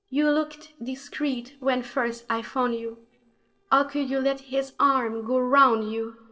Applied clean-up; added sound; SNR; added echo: neural separator model SepFormer DNS4.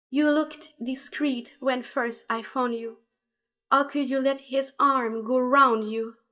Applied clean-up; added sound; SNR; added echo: neural mask model DeepFilterNet 3.